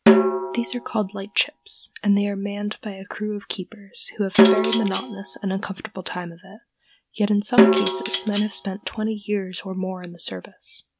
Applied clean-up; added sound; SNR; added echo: none; Snare drum + Cutlery, silverware; -4 dB; none.